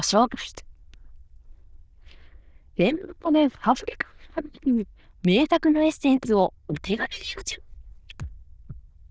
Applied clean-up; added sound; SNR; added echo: neural diffusion model UNIVERSE++.